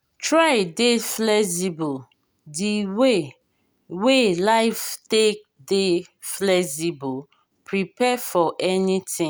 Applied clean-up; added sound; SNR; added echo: none; none; none; none.